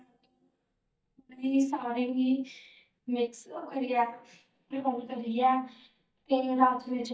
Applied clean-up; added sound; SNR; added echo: neural mask model DeepFilterNet 3.